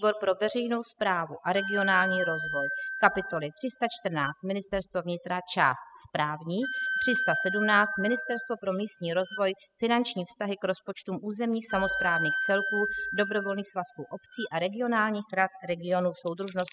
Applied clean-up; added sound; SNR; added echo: classical method spectral subtraction.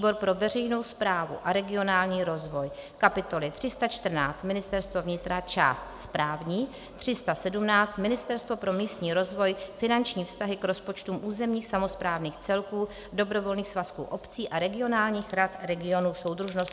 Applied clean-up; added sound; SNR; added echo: none; none; none; none.